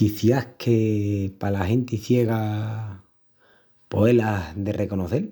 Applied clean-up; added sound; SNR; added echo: none; none; none; none.